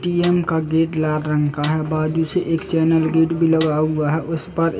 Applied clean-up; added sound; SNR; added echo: none; Snare drum; 20 dB; reverberation time 1.3 s.